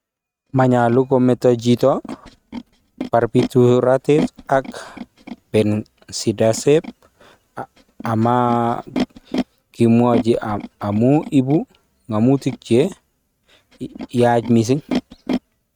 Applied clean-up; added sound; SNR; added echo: neural mask model RNNoise.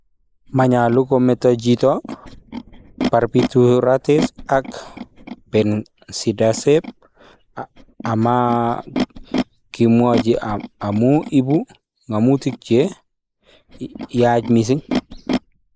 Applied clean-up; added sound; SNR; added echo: neural mask model Resemble Enhance denoiser.